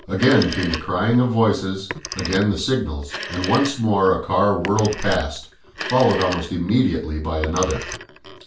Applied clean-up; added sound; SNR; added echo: none; Telephone; 12 dB; reverberation time 0.3 s.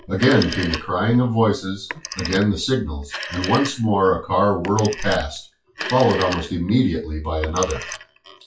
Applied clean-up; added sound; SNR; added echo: classical method WPE with log-MMSE.